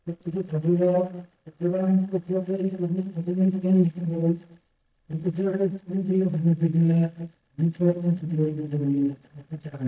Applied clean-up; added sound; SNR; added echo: neural mask model DeepFilterNet 3.